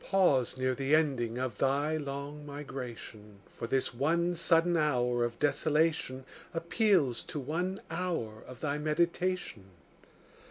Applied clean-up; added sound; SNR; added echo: none; none; none; none.